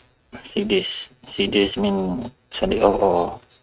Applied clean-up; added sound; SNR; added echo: neural mask model RNNoise.